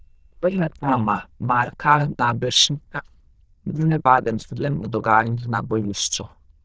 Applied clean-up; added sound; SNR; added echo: neural diffusion model UNIVERSE++.